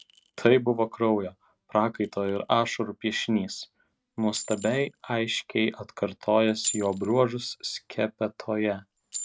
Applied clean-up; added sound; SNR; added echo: neural mask model RNNoise.